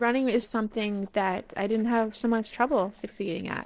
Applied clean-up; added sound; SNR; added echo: neural separator model SepFormer DNS4.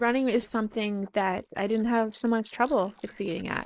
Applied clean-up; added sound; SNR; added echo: neural mask model Resemble Enhance denoiser.